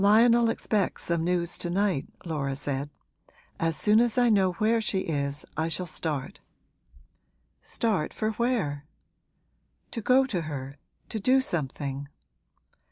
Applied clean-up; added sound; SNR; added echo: none; none; none; none.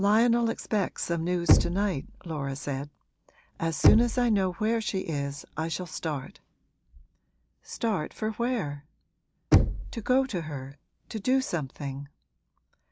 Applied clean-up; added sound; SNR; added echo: none; Knock; 0 dB; none.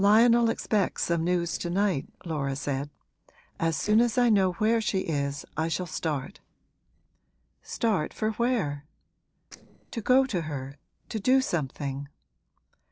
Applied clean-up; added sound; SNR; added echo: neural separator model SepFormer DNS4.